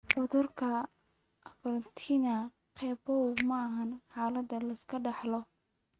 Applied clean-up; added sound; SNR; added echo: neural mask model RNNoise.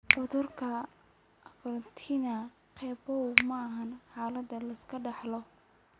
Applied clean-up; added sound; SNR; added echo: none; Finger snapping; -1 dB; none.